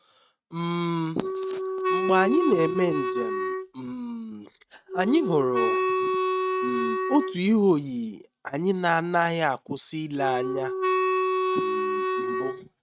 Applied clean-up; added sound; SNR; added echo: neural mask model RNNoise.